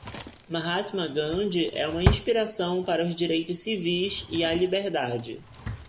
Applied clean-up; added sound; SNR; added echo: none; Drawer open or close; 6 dB; none.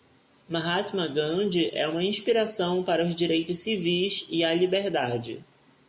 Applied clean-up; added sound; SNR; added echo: none; none; none; none.